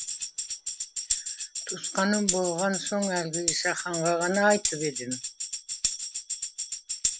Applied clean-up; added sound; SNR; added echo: none; Tambourine; 2 dB; none.